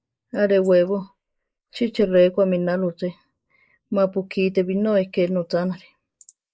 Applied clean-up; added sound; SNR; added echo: neural mask model Resemble Enhance denoiser.